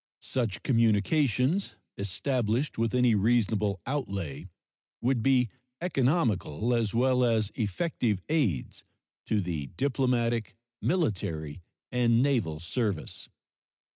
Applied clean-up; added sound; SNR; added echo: none; none; none; none.